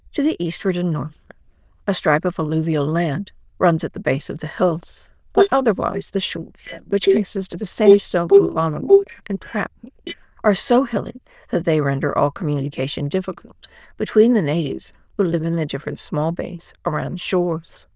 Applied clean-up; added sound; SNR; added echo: neural diffusion model UNIVERSE++.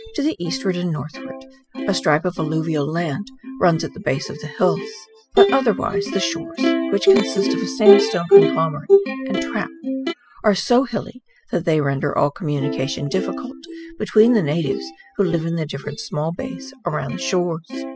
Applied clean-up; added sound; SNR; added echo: classical method spectral subtraction.